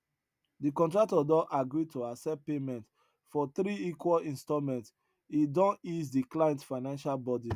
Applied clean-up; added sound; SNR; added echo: none; none; none; none.